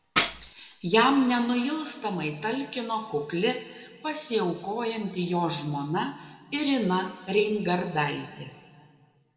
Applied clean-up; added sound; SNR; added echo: none; Tambourine; 5 dB; reverberation time 1.7 s.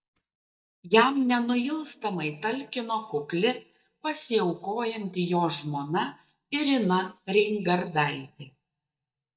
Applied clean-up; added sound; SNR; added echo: neural mask model DeepFilterNet 3.